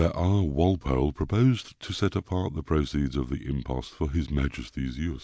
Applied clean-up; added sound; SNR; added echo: none; none; none; none.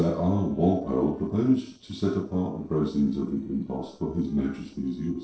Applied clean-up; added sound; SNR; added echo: neural separator model SepFormer DNS4.